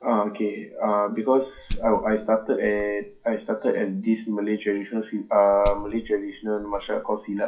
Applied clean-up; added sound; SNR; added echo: classical method WPE with log-MMSE.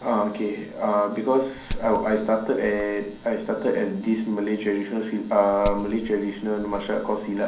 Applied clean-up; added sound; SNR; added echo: none; Glass; 15 dB; reverberation time 0.6 s.